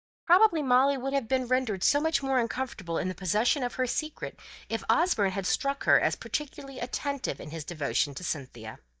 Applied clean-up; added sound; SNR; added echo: neural mask model DeepFilterNet 3.